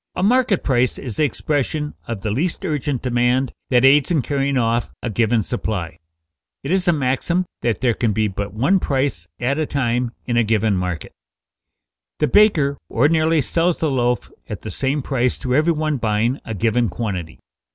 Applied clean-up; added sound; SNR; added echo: none; none; none; none.